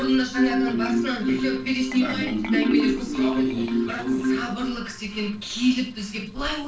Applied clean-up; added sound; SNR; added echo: neural separator model SepFormer DNS4.